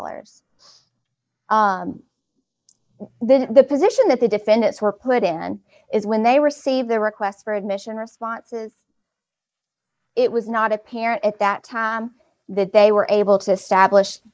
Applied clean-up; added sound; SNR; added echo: neural mask model Resemble Enhance denoiser.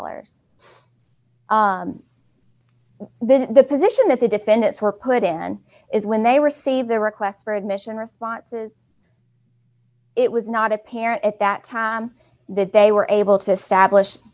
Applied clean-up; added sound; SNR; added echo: none; none; none; none.